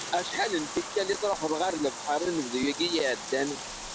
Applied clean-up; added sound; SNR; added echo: none; Bathtub (filling or washing); 9 dB; none.